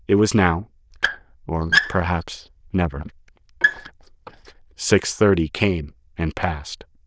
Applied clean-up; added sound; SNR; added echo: neural diffusion model UNIVERSE++.